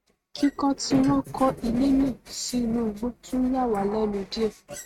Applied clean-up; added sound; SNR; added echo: neural mask model RNNoise.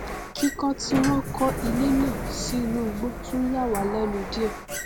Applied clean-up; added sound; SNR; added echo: none; Sliding door; 5 dB; none.